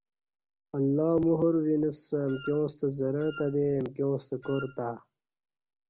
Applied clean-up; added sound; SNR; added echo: none; Wind instrument, woodwind instrument; 17 dB; none.